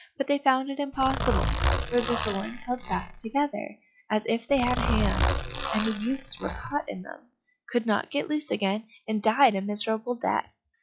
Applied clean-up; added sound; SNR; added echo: classical method log-MMSE.